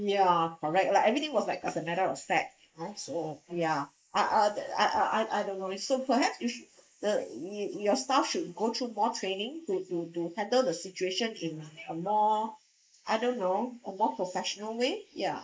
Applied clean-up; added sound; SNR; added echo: neural mask model Resemble Enhance denoiser.